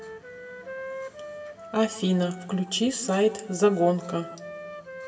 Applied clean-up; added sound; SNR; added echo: none; Wind instrument, woodwind instrument; 14 dB; reverberation time 1.9 s.